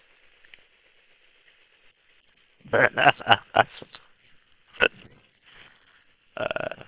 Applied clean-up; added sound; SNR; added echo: neural separator model SepFormer WHAM!.